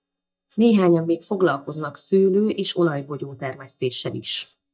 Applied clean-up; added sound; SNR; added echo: neural mask model DeepFilterNet 3.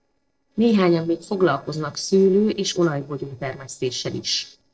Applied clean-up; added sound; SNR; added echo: neural separator model SepFormer DNS4.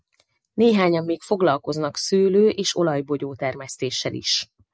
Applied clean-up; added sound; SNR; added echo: none; none; none; none.